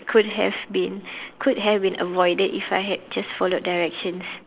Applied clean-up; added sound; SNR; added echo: neural mask model Resemble Enhance denoiser.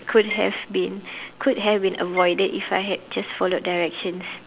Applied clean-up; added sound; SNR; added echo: none; Marimba, xylophone; 16 dB; none.